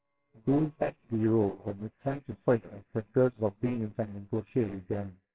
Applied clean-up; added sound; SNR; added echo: neural separator model SepFormer WHAMR!.